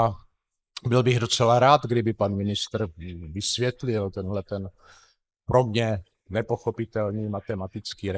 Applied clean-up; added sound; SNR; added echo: neural mask model Resemble Enhance denoiser.